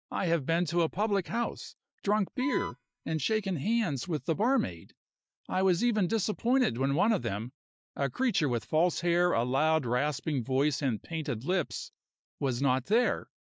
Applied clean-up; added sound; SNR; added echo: neural mask model DeepFilterNet 3.